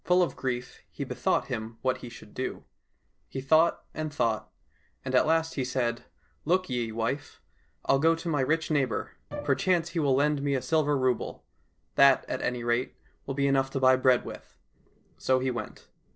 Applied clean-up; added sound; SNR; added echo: neural separator model SepFormer DNS4.